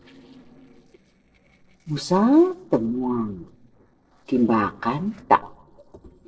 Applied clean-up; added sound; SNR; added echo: neural separator model SepFormer DNS4.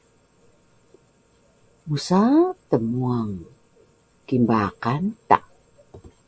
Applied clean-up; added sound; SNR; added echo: none; none; none; none.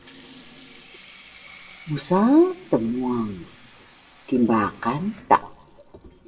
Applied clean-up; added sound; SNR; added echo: none; Sink (filling or washing) / Water tap, faucet; 19 dB; reverberation time 0.3 s.